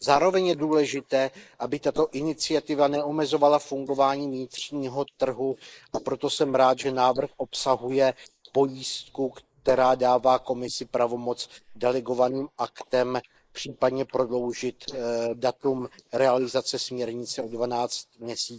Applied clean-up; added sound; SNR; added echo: neural mask model Resemble Enhance denoiser.